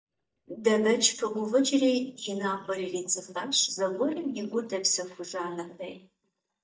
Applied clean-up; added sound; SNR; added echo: neural mask model DeepFilterNet 3.